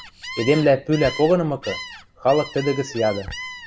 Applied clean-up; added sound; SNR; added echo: none; Gull, seagull; 13 dB; none.